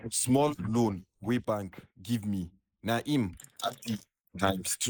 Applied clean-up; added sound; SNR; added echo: neural mask model Resemble Enhance denoiser.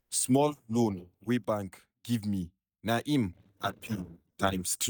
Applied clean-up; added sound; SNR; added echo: neural mask model DeepFilterNet 3.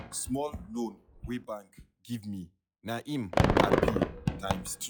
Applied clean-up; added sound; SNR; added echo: classical method log-MMSE.